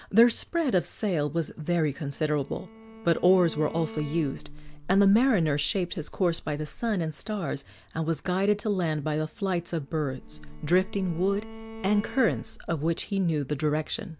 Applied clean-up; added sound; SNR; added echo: none; Buzz + Bowed string instrument; 15 dB; none.